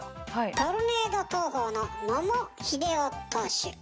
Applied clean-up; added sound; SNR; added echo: none; none; none; none.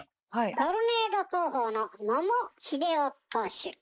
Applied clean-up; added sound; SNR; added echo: neural mask model Resemble Enhance denoiser.